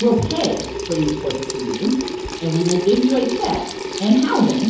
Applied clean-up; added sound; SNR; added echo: none; Sink (filling or washing) / Water tap, faucet; 8 dB; reverberation time 2.8 s.